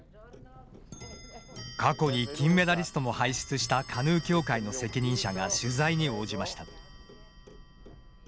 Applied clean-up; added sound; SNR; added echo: none; Clock; 15 dB; none.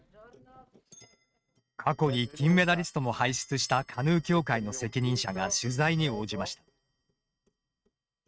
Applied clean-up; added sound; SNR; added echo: neural mask model RNNoise.